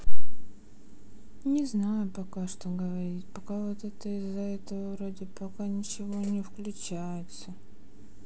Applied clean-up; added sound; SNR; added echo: none; none; none; none.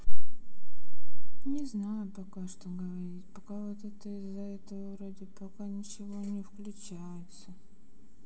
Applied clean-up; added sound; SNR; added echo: none; none; none; reverberation time 2.7 s.